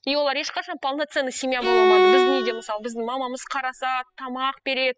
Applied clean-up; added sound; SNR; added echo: classical method spectral subtraction.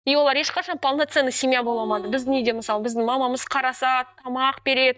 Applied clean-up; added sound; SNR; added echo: neural mask model DeepFilterNet 3.